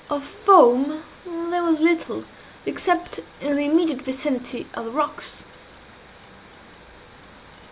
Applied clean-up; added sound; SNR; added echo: none; none; none; none.